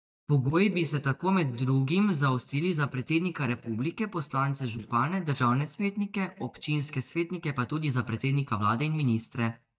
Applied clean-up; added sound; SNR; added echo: neural mask model DeepFilterNet 3.